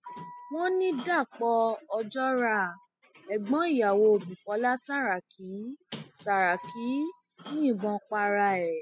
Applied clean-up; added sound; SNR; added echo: classical method spectral subtraction.